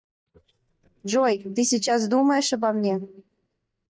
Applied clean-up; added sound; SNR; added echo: neural mask model DeepFilterNet 3.